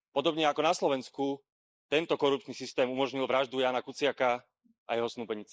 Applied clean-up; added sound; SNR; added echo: neural mask model Resemble Enhance denoiser.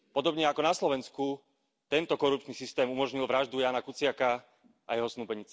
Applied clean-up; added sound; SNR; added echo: none; none; none; none.